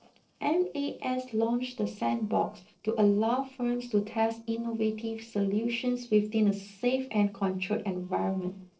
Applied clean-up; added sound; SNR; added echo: neural separator model SepFormer DNS4.